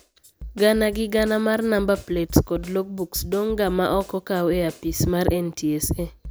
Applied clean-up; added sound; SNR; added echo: none; Snare drum; 16 dB; none.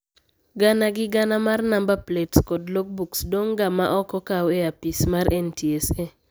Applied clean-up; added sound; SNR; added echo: none; none; none; none.